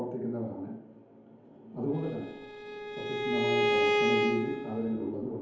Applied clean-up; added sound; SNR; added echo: none; Bowed string instrument; -4 dB; reverberation time 0.9 s.